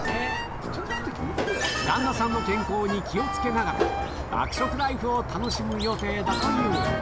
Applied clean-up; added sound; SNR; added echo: none; Squeak; 5 dB; none.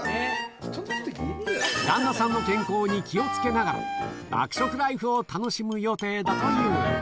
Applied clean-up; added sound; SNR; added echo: none; none; none; none.